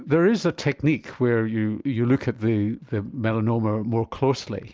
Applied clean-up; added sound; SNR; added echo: none; none; none; none.